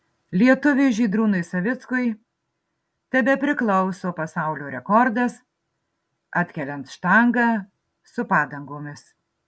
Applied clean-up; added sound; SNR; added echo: none; none; none; none.